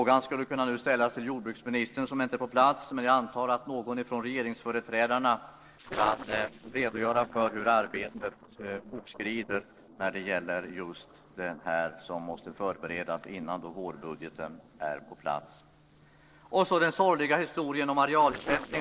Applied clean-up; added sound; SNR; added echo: neural separator model SepFormer DNS4.